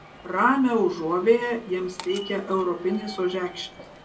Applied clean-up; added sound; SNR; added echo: none; Walk, footsteps / Subway, metro, underground; 18 dB; reverberation time 0.2 s.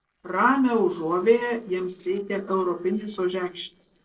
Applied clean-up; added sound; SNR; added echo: neural separator model SepFormer DNS4.